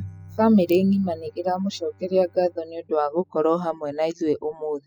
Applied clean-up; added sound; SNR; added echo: classical method spectral subtraction.